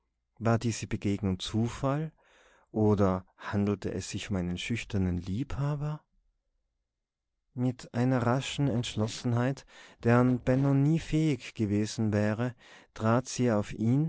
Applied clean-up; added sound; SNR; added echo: neural separator model SepFormer DNS4.